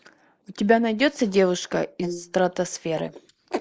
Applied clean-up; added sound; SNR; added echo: neural mask model Resemble Enhance denoiser.